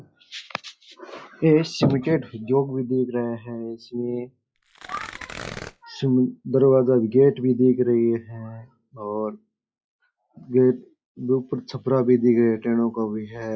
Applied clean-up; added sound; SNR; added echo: classical method log-MMSE.